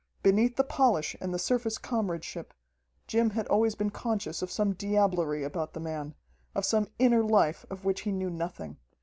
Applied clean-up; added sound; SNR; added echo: none; none; none; none.